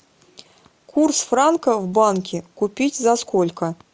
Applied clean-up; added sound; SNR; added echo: none; none; none; none.